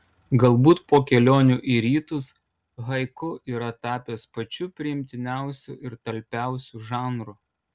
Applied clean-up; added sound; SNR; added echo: none; none; none; none.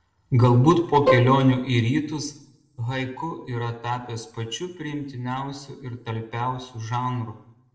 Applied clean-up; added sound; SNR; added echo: neural separator model SepFormer DNS4.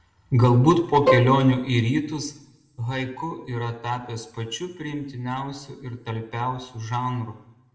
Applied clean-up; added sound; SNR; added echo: none; Bowed string instrument; 0 dB; reverberation time 0.7 s.